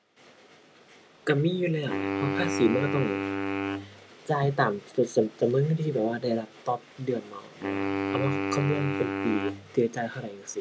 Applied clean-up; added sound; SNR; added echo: none; Wind instrument, woodwind instrument; 3 dB; none.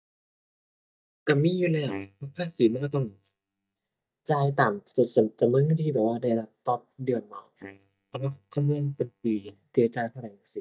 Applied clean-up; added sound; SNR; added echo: neural mask model DeepFilterNet 3.